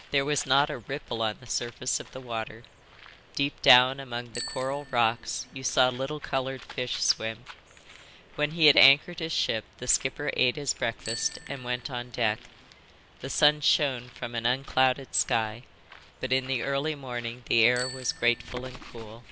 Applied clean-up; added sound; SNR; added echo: none; Bicycle bell + Bird; 17 dB; none.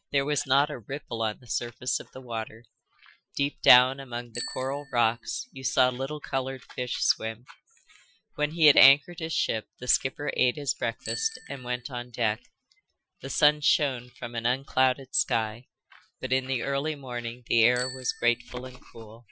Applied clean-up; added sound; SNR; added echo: classical method Wiener filter.